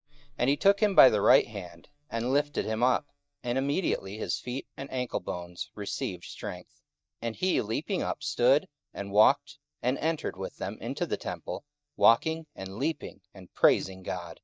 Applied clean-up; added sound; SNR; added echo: neural mask model DeepFilterNet 3.